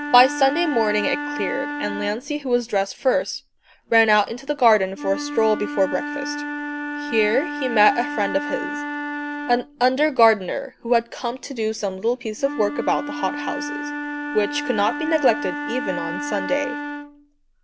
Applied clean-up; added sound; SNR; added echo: none; Wind instrument, woodwind instrument; 7 dB; none.